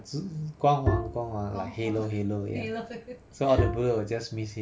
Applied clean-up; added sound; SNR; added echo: none; Bowed string instrument; 0 dB; none.